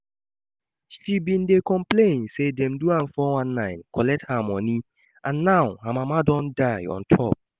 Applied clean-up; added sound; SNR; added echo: none; none; none; none.